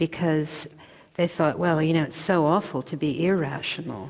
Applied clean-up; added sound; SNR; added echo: none; none; none; none.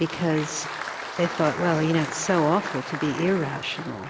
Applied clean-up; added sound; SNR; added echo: none; Applause; 8 dB; none.